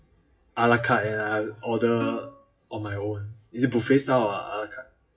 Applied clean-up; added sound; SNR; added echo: classical method WPE with log-MMSE.